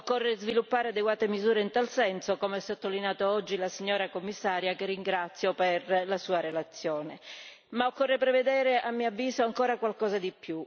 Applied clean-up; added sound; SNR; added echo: none; none; none; none.